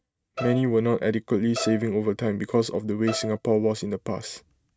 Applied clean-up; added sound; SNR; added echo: neural mask model RNNoise.